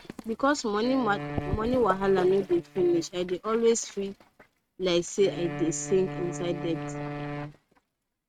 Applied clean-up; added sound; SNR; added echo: neural mask model RNNoise.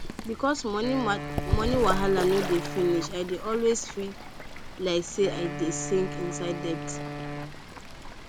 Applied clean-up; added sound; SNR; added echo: none; Wind instrument, woodwind instrument + Bird / Fowl; 4 dB; none.